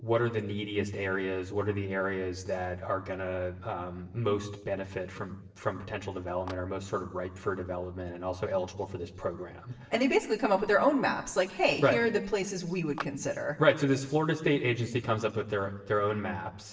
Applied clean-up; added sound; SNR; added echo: neural separator model SepFormer DNS4.